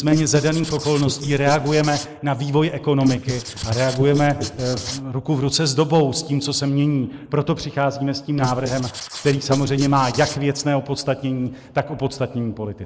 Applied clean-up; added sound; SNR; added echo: neural mask model Resemble Enhance denoiser.